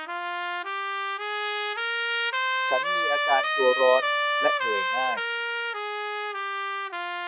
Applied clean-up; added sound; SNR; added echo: none; Trumpet; -3 dB; none.